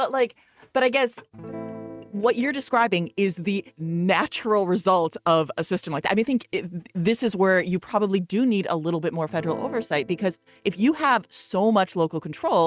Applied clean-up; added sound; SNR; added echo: neural mask model RNNoise.